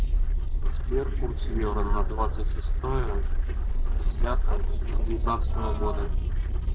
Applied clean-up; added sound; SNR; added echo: neural separator model SepFormer DNS4.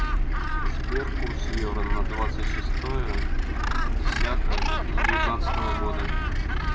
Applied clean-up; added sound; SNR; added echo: none; Gull, seagull; 9 dB; reverberation time 0.7 s.